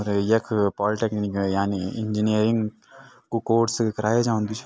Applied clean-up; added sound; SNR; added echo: none; none; none; none.